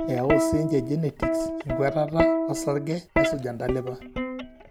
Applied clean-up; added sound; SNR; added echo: none; Plucked string instrument; -1 dB; none.